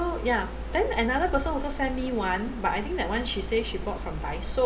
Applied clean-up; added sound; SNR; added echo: none; Stream; 12 dB; reverberation time 0.3 s.